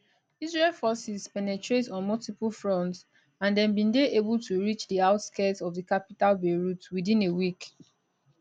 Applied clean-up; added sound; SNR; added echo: none; none; none; none.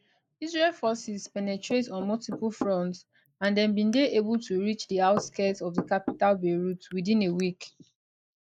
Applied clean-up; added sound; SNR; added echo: neural mask model Resemble Enhance denoiser.